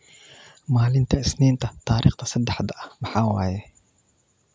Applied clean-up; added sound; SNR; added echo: none; none; none; none.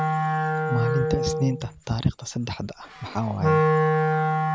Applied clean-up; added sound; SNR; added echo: none; Wind instrument, woodwind instrument; -4 dB; none.